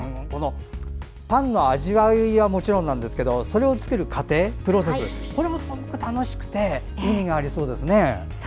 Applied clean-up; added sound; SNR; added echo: none; Bell; 19 dB; none.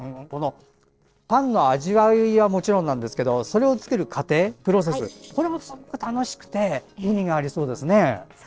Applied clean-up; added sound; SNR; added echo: neural separator model SepFormer DNS4.